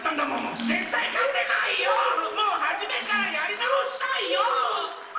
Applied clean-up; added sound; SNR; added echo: none; Applause; 15 dB; reverberation time 1.0 s.